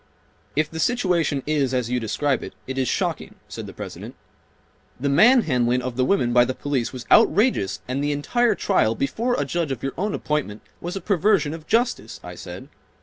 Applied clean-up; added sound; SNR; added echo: none; none; none; none.